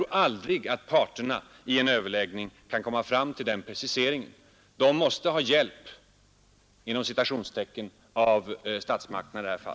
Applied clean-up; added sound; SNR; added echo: none; none; none; none.